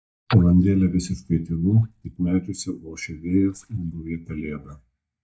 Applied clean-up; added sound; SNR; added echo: neural mask model DeepFilterNet 3.